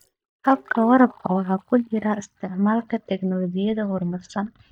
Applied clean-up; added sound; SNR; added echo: neural mask model DeepFilterNet 3.